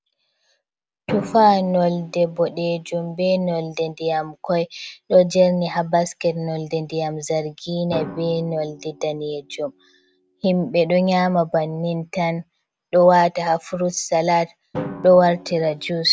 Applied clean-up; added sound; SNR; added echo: none; Drum; 18 dB; none.